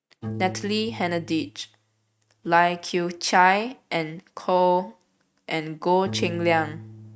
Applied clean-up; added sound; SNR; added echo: neural mask model RNNoise.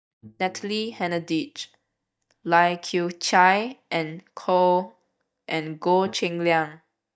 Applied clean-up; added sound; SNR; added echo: neural mask model DeepFilterNet 3.